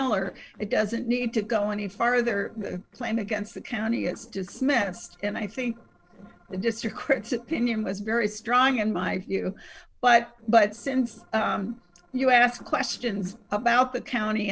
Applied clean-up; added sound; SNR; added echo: neural separator model SepFormer DNS4.